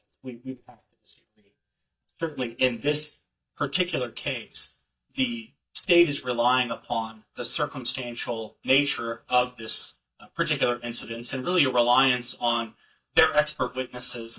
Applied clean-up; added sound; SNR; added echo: neural mask model DeepFilterNet 3.